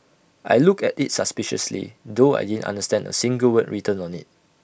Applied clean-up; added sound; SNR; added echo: none; none; none; none.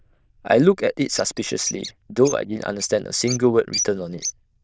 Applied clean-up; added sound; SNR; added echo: neural diffusion model UNIVERSE++.